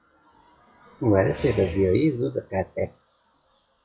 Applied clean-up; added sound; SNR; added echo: classical method log-MMSE.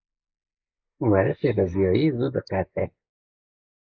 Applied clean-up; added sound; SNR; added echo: neural mask model Resemble Enhance denoiser.